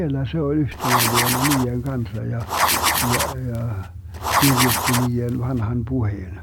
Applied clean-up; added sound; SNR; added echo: none; Writing; 0 dB; none.